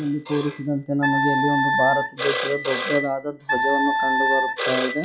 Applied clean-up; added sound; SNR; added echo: classical method log-MMSE.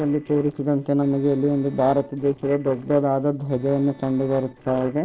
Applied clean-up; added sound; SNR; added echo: neural separator model SepFormer DNS4.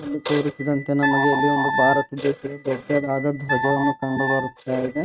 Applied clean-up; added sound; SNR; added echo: neural mask model RNNoise.